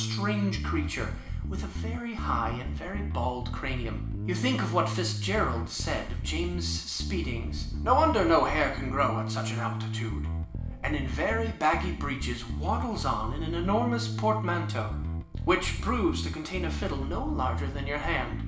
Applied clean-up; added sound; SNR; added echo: none; Bass guitar; 2 dB; reverberation time 0.7 s.